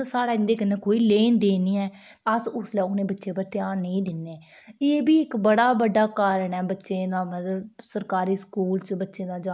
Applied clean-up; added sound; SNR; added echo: none; none; none; none.